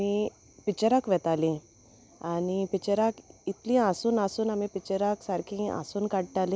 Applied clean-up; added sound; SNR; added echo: none; none; none; none.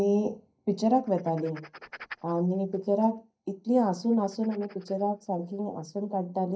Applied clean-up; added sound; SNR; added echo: neural mask model DeepFilterNet 3.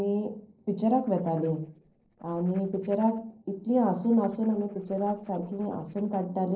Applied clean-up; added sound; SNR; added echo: neural separator model SepFormer DNS4.